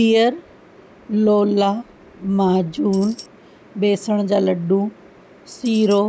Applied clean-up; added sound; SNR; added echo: none; Tambourine; 20 dB; none.